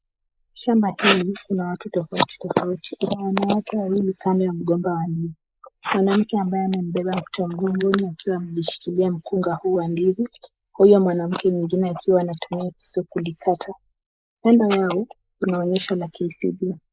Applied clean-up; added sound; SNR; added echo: neural mask model Resemble Enhance denoiser.